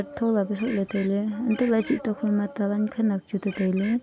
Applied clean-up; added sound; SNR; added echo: none; Bird; 16 dB; none.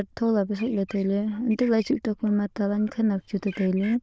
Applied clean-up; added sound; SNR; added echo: neural diffusion model UNIVERSE++.